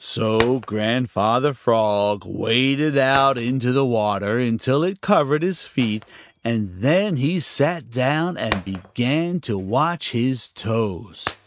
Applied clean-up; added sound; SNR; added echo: neural mask model RNNoise.